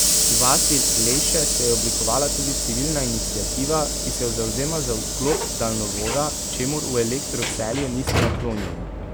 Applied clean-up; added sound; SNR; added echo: none; Sliding door / Hiss; -3 dB; none.